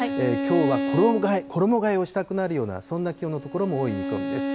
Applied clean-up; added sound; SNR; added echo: none; Bowed string instrument; 5 dB; none.